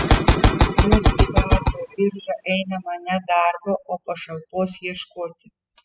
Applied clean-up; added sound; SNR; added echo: classical method spectral subtraction.